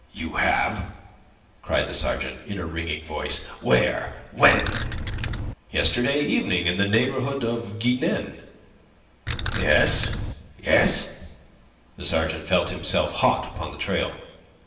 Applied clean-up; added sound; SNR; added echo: none; Keys jangling; -2 dB; reverberation time 0.9 s.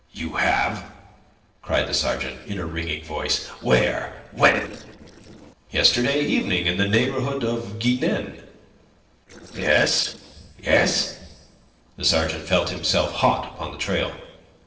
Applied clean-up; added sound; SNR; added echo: neural separator model SepFormer DNS4.